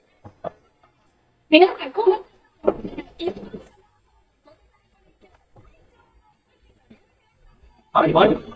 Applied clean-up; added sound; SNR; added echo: neural mask model DeepFilterNet 3.